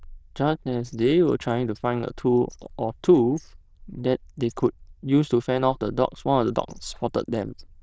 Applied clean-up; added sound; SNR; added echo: neural diffusion model UNIVERSE++.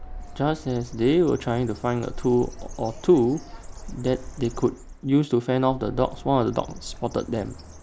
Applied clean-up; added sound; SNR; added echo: none; Bird; 13 dB; none.